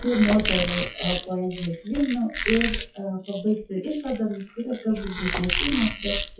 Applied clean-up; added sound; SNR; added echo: classical method WPE with log-MMSE.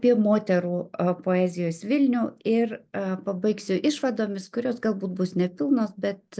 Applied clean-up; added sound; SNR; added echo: none; none; none; none.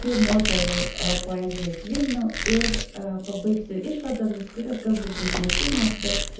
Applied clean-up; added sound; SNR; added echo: none; Squeak; 3 dB; reverberation time 0.6 s.